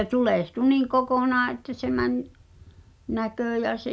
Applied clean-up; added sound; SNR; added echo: none; none; none; none.